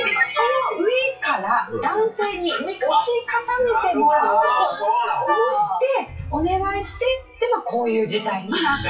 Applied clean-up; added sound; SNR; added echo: classical method WPE with log-MMSE.